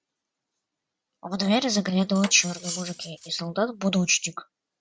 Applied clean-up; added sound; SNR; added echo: none; Cutlery, silverware; 14 dB; none.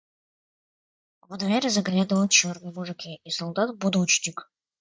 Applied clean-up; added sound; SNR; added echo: neural mask model DeepFilterNet 3.